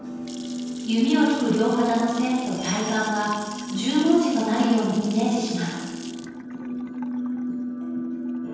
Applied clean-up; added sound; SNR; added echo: none; Sink (filling or washing) / Water tap, faucet / Splash, splatter; 19 dB; reverberation time 1.2 s.